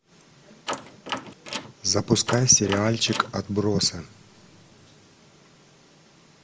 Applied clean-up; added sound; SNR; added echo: none; Door; 9 dB; reverberation time 0.7 s.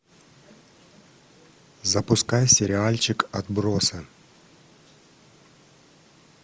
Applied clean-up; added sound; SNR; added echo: none; none; none; none.